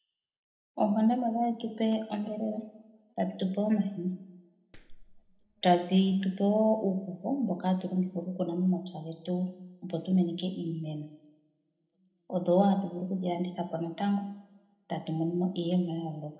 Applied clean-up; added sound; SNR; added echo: none; Clapping; 20 dB; reverberation time 0.9 s.